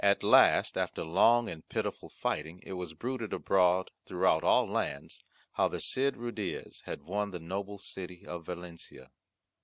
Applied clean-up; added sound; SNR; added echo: none; none; none; none.